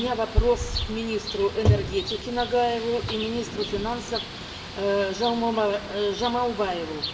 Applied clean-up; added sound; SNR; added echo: none; Bird; 10 dB; reverberation time 1.8 s.